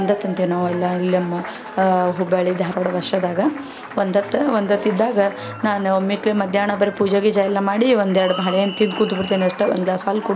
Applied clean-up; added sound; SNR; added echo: none; Applause; 15 dB; none.